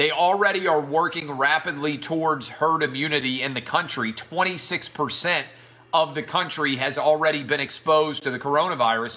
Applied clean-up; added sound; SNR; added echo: none; none; none; none.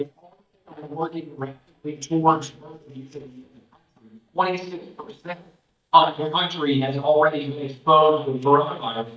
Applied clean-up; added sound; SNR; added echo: neural mask model DeepFilterNet 3.